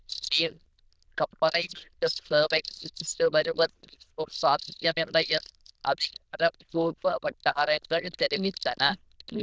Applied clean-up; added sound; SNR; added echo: neural diffusion model UNIVERSE++.